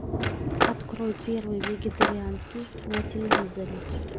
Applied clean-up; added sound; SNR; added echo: none; Thunder + Skateboard; -4 dB; none.